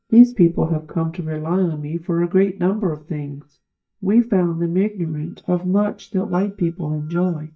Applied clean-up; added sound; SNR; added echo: neural mask model DeepFilterNet 3.